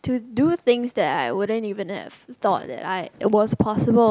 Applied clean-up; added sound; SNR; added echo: none; none; none; none.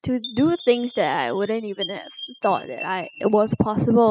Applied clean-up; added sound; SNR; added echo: classical method spectral subtraction.